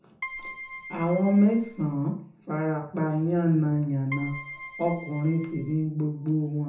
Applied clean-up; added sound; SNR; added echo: none; Keyboard (musical); 14 dB; reverberation time 0.5 s.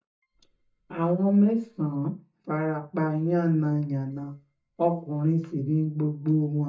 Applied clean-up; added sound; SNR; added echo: neural mask model DeepFilterNet 3.